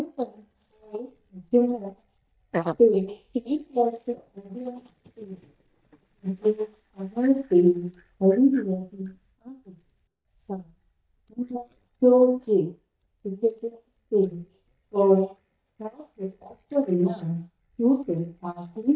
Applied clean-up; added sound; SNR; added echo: neural mask model DeepFilterNet 3.